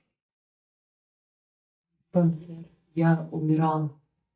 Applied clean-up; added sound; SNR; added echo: neural mask model DeepFilterNet 3.